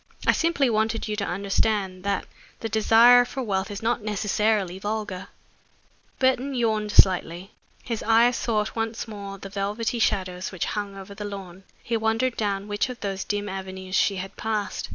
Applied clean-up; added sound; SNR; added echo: none; none; none; none.